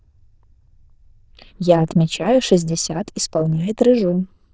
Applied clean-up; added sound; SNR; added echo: neural diffusion model UNIVERSE++.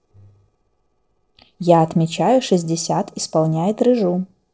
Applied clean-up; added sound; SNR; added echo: neural separator model SepFormer DNS4.